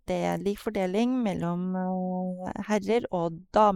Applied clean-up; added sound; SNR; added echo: neural mask model Resemble Enhance denoiser.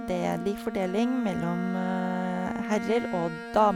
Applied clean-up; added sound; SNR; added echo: none; Bowed string instrument; 6 dB; none.